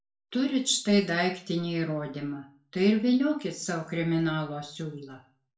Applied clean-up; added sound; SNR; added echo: none; none; none; reverberation time 0.3 s.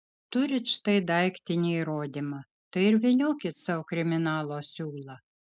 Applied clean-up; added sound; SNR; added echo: none; none; none; none.